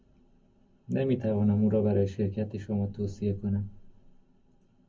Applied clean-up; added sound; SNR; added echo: none; none; none; reverberation time 0.3 s.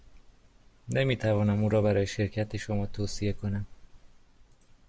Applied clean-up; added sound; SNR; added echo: none; none; none; none.